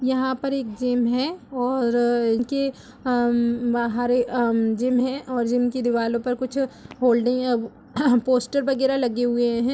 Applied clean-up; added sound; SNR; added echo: none; none; none; none.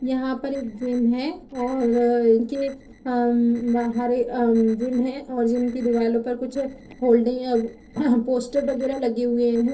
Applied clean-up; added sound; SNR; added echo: neural separator model SepFormer DNS4.